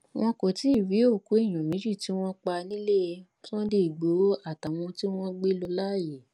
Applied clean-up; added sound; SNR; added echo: none; none; none; none.